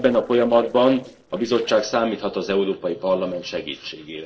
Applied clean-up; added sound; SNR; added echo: neural separator model SepFormer DNS4.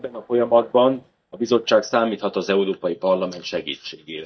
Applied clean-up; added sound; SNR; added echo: neural mask model DeepFilterNet 3.